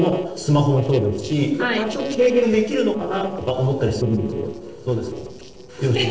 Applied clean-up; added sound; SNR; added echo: neural separator model SepFormer DNS4.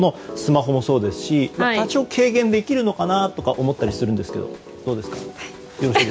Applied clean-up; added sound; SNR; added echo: none; none; none; none.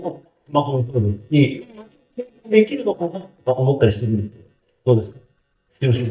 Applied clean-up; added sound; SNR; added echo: neural mask model DeepFilterNet 3.